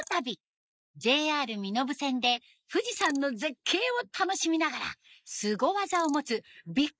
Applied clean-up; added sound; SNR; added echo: neural mask model Resemble Enhance denoiser.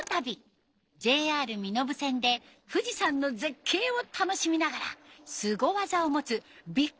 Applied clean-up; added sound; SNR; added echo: neural separator model SepFormer DNS4.